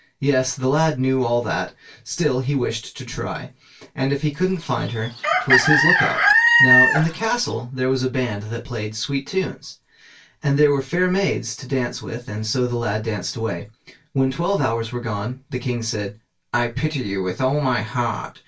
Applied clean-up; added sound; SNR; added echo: none; Chicken, rooster; -5 dB; reverberation time 0.2 s.